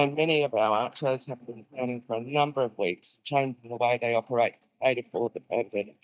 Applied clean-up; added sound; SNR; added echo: neural mask model DeepFilterNet 3.